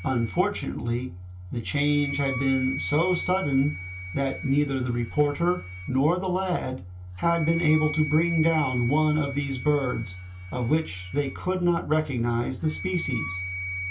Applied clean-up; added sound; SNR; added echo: none; Wind instrument, woodwind instrument; 11 dB; reverberation time 0.2 s.